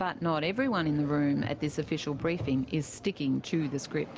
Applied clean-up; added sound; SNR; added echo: none; none; none; none.